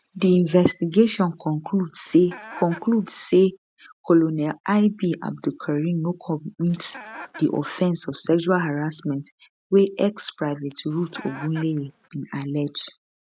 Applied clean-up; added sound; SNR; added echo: neural mask model RNNoise.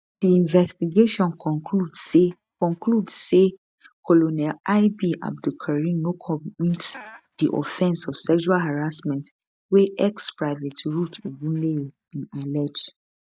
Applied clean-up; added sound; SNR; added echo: neural mask model DeepFilterNet 3.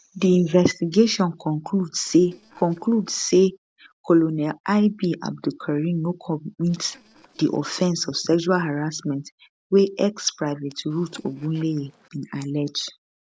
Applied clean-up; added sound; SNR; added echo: neural separator model SepFormer DNS4.